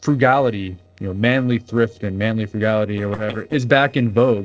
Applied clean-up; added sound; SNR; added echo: neural separator model SepFormer DNS4.